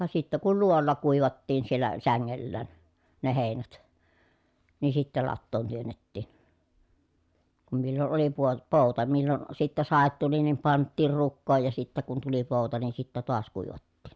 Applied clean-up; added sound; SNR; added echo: none; none; none; none.